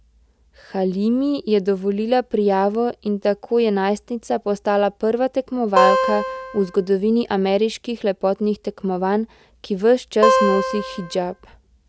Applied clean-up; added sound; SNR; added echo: none; Acoustic guitar; 0 dB; none.